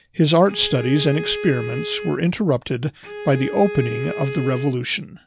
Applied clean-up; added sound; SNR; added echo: none; Bowed string instrument; 10 dB; none.